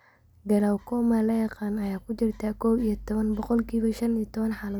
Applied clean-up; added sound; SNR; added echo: none; none; none; none.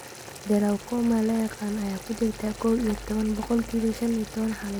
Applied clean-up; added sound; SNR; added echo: none; Boiling; 15 dB; none.